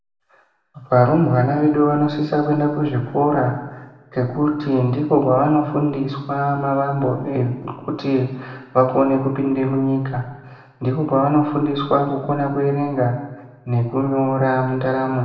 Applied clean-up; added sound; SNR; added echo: none; none; none; reverberation time 1.1 s.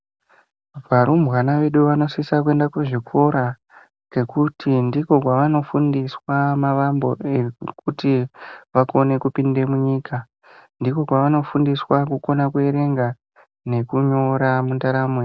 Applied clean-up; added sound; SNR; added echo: none; none; none; none.